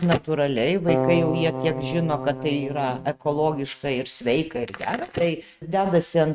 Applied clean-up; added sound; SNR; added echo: neural mask model RNNoise.